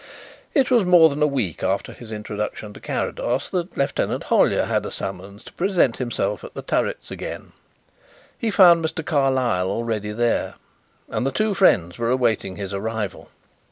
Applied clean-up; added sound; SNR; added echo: none; none; none; none.